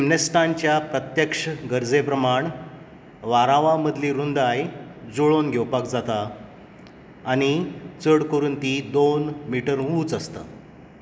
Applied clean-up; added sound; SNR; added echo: none; none; none; none.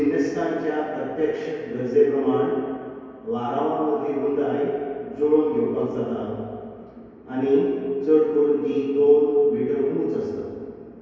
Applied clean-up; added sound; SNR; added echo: none; none; none; reverberation time 2.2 s.